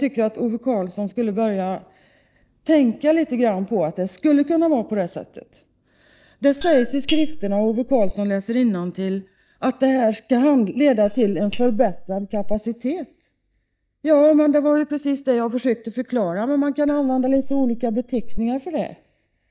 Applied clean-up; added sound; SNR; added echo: neural mask model DeepFilterNet 3.